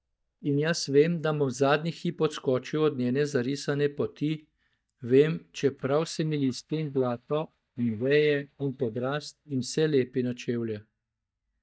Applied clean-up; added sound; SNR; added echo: neural mask model DeepFilterNet 3.